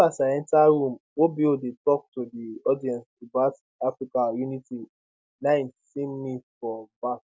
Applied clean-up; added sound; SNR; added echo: none; none; none; none.